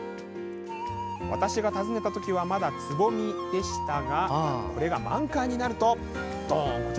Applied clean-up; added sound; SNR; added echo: none; none; none; none.